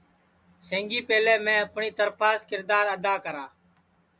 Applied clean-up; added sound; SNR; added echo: none; none; none; none.